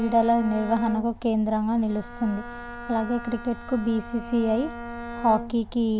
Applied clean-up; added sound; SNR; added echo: none; Bowed string instrument; 13 dB; none.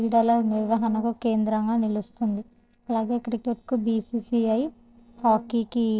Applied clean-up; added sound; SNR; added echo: neural separator model SepFormer DNS4.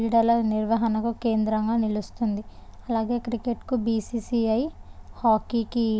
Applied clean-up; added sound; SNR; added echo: none; none; none; none.